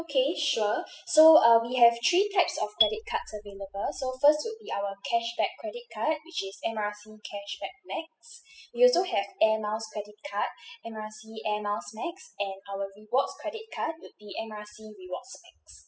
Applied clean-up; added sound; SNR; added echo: classical method spectral subtraction.